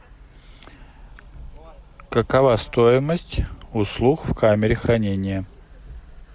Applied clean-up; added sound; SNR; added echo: none; none; none; none.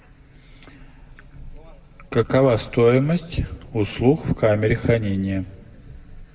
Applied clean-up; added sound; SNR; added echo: none; none; none; reverberation time 1.4 s.